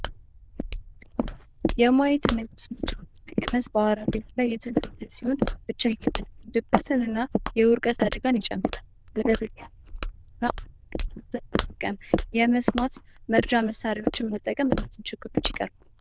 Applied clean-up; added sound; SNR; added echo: neural diffusion model UNIVERSE++.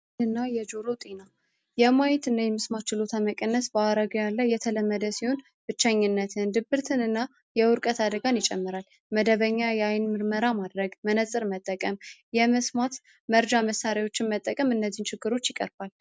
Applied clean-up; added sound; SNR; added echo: none; none; none; none.